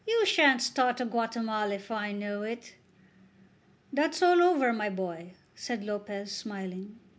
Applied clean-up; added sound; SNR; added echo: none; none; none; none.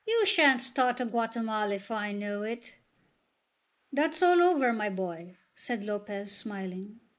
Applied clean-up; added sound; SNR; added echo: neural mask model Resemble Enhance denoiser.